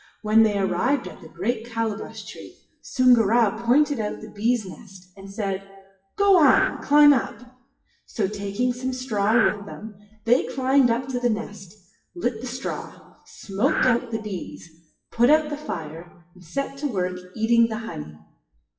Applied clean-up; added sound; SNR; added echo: classical method WPE with log-MMSE.